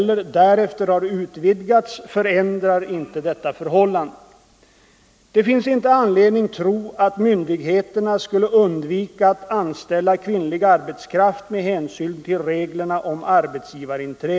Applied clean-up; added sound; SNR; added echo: none; none; none; none.